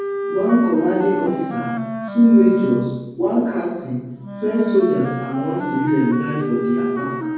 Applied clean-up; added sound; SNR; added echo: none; Wind instrument, woodwind instrument; 8 dB; reverberation time 1.3 s.